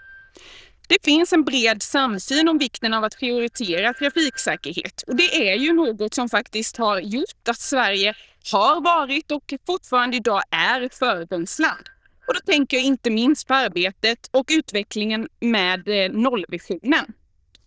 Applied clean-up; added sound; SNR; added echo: neural diffusion model UNIVERSE++.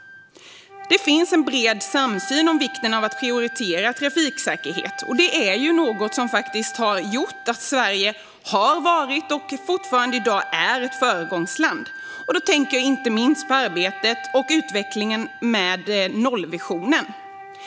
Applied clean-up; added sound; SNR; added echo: none; Wind instrument, woodwind instrument + Wind instrument, woodwind instrument; 13 dB; none.